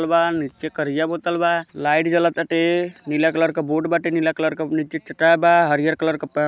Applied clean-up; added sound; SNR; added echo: none; none; none; none.